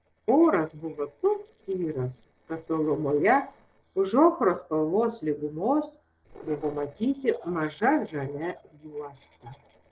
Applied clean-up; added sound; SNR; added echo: neural separator model SepFormer DNS4.